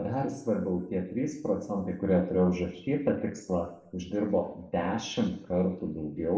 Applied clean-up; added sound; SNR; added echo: none; none; none; reverberation time 0.7 s.